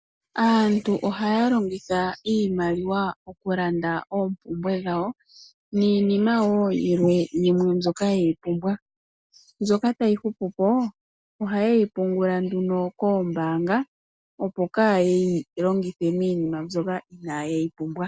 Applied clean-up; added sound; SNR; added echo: none; none; none; none.